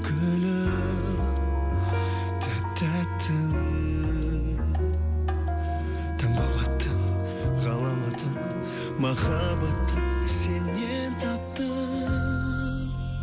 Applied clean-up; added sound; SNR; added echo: none; Wind instrument, woodwind instrument; 15 dB; none.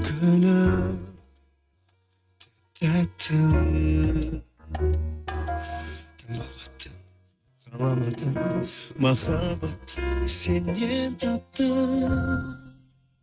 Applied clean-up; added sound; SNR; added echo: neural mask model RNNoise.